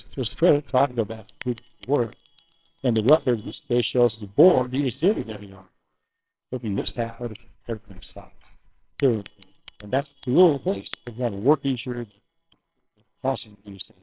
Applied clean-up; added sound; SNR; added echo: neural separator model SepFormer WHAMR!.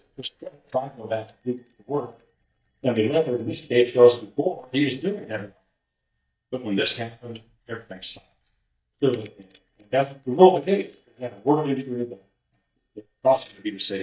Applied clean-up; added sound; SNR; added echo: neural mask model DeepFilterNet 3.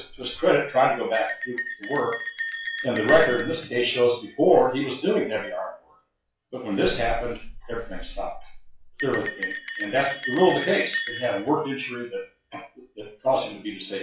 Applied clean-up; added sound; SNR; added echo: classical method WPE with log-MMSE.